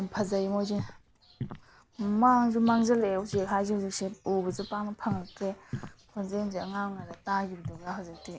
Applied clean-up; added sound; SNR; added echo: none; Walk, footsteps; 15 dB; none.